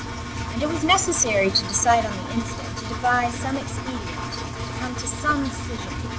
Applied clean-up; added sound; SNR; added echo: none; Engine; 5 dB; none.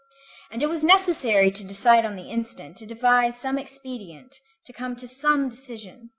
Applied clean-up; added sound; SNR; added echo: none; none; none; none.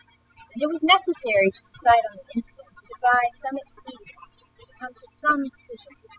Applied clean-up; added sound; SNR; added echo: classical method spectral subtraction.